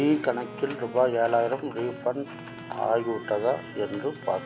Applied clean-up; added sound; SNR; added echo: none; Engine / Mechanisms + Wind instrument, woodwind instrument; 13 dB; none.